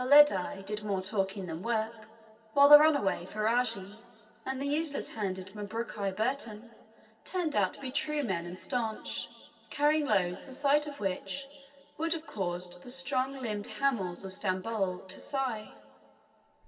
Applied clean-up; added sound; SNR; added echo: none; none; none; reverberation time 2.2 s.